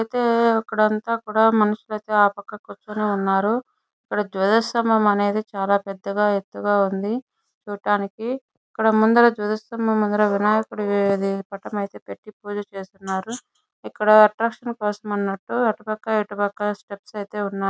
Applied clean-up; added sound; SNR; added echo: none; none; none; none.